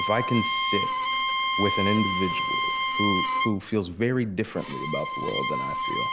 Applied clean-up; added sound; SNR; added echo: none; Bowed string instrument; -1 dB; none.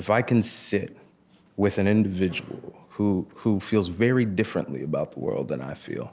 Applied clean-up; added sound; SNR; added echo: none; none; none; none.